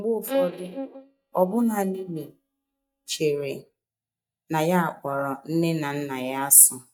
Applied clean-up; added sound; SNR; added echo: neural mask model DeepFilterNet 3.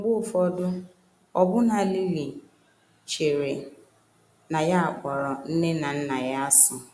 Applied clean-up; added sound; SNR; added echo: none; none; none; none.